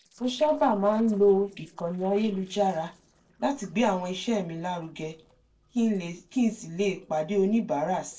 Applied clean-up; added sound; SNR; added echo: neural separator model SepFormer DNS4.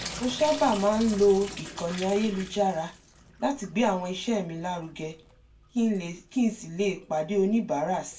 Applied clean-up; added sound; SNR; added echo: none; Drip / Sink (filling or washing); 16 dB; reverberation time 0.2 s.